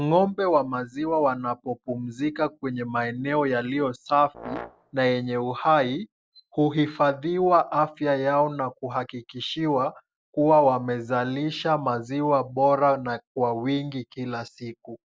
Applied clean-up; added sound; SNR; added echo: neural separator model SepFormer DNS4.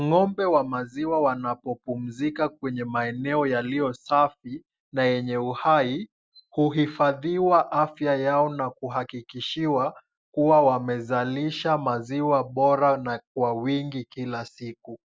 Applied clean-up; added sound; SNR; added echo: none; none; none; none.